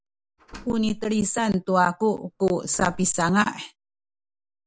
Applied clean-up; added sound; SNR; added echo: none; Slam; 17 dB; none.